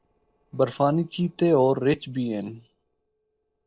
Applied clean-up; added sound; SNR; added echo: neural separator model SepFormer DNS4.